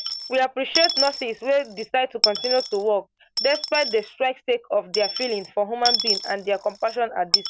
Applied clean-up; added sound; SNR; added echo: none; Coin (dropping) / Dishes, pots, and pans; 4 dB; none.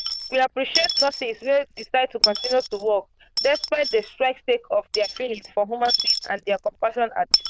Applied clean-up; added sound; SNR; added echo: neural diffusion model UNIVERSE++.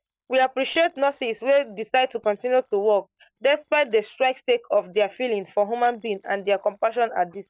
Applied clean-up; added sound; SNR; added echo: neural mask model DeepFilterNet 3.